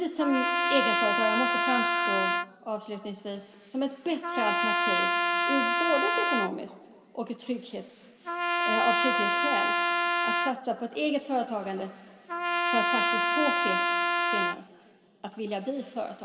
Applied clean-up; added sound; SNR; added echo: none; Trumpet; -4 dB; reverberation time 2.3 s.